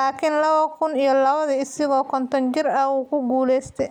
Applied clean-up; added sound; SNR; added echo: none; none; none; none.